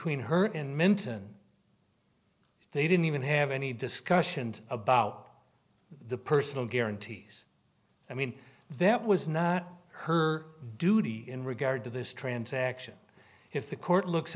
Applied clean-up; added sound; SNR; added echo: none; none; none; none.